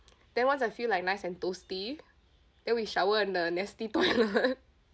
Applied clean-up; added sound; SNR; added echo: none; none; none; none.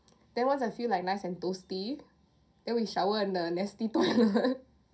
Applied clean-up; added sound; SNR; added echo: none; none; none; reverberation time 0.3 s.